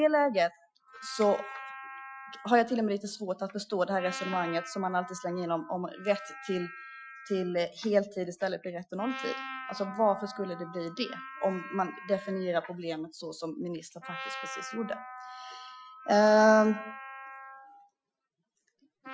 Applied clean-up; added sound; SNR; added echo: classical method Wiener filter.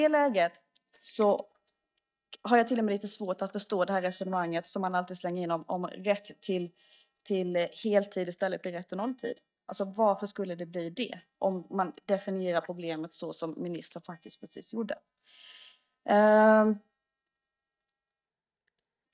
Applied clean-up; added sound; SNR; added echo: neural mask model DeepFilterNet 3.